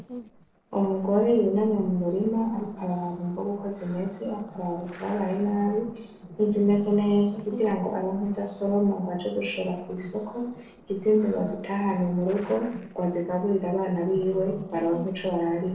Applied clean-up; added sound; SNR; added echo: neural separator model SepFormer DNS4.